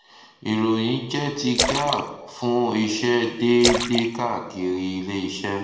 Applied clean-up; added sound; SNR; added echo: none; Splash, splatter; 6 dB; reverberation time 1.0 s.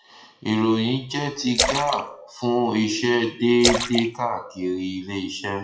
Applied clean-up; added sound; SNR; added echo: classical method WPE with log-MMSE.